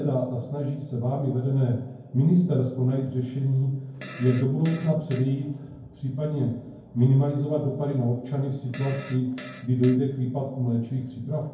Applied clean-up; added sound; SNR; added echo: none; Fart; 17 dB; reverberation time 0.9 s.